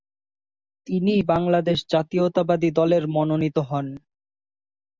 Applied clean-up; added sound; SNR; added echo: none; none; none; none.